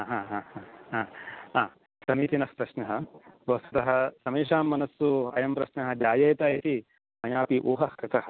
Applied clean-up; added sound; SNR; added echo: none; none; none; none.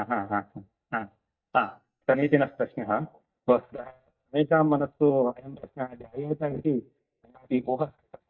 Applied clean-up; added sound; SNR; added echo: neural mask model DeepFilterNet 3.